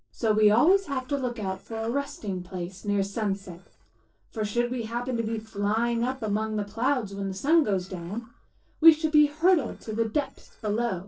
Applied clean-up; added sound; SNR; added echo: neural separator model SepFormer DNS4.